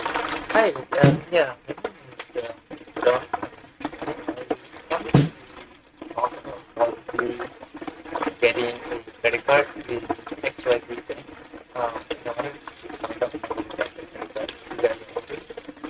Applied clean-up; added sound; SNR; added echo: neural mask model RNNoise.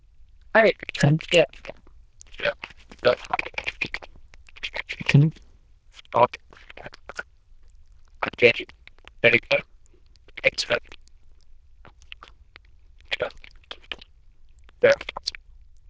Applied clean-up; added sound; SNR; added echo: neural diffusion model UNIVERSE++.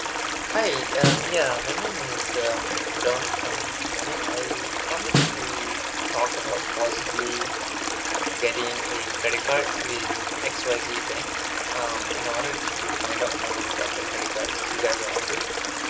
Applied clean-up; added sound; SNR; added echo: none; Snare drum + Stream; -3 dB; none.